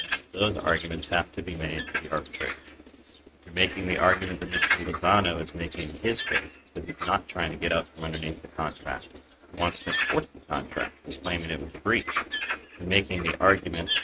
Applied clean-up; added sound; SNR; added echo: neural mask model RNNoise.